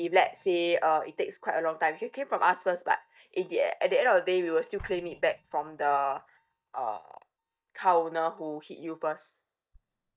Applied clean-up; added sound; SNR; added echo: neural mask model DeepFilterNet 3.